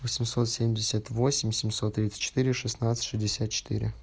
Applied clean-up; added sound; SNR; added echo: none; none; none; none.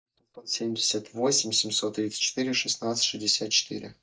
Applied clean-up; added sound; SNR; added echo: neural mask model DeepFilterNet 3.